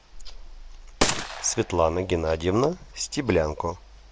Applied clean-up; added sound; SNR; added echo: none; Gunshot, gunfire; 5 dB; none.